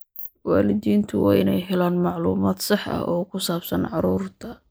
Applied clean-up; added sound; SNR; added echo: neural mask model Resemble Enhance denoiser.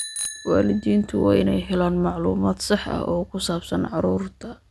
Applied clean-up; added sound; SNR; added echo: none; Bicycle bell; 17 dB; none.